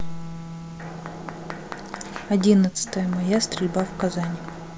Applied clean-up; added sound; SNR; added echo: none; Bowed string instrument + Mechanisms; 11 dB; none.